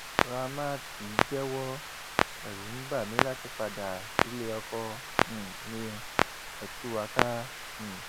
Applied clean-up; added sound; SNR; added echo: none; Clock; -4 dB; none.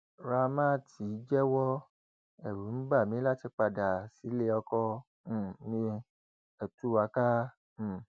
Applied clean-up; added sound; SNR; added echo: none; none; none; none.